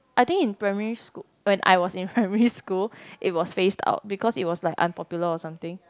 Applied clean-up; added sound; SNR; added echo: none; none; none; none.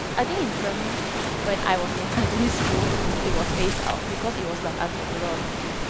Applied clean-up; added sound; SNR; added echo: none; Waves, surf; -3 dB; none.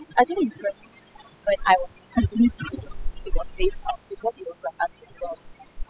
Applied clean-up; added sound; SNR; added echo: classical method spectral subtraction.